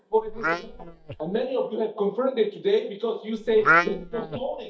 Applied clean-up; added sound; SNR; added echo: neural mask model DeepFilterNet 3.